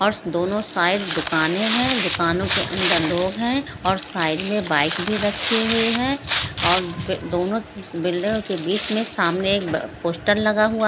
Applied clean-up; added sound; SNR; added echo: none; Tearing; 6 dB; none.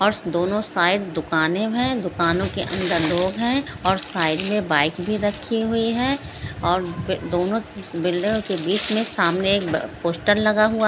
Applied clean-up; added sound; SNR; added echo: none; none; none; none.